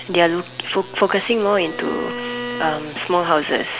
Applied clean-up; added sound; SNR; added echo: none; Bowed string instrument; 11 dB; none.